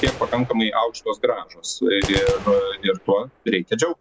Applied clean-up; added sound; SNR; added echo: none; Gunshot, gunfire; 12 dB; none.